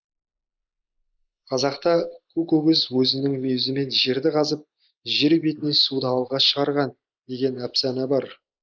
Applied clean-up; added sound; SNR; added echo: neural mask model Resemble Enhance denoiser.